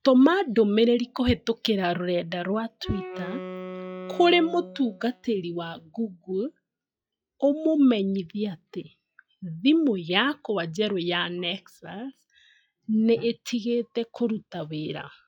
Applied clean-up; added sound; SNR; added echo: classical method log-MMSE.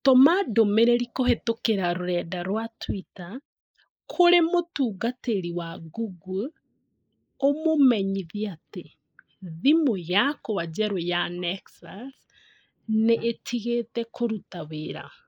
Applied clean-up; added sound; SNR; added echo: neural mask model Resemble Enhance denoiser.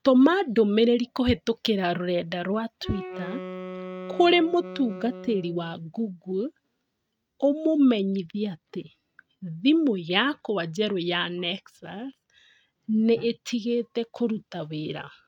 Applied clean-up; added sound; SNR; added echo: neural mask model RNNoise.